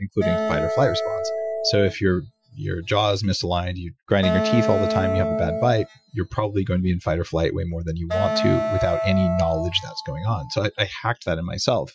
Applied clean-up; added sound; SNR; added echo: classical method Wiener filter.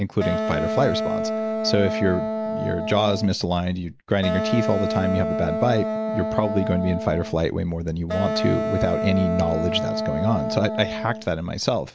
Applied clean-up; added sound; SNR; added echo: none; Wind instrument, woodwind instrument; 3 dB; none.